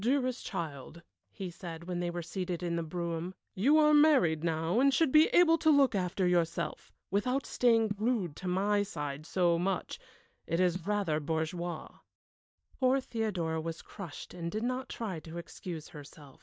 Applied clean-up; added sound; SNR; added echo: neural mask model DeepFilterNet 3.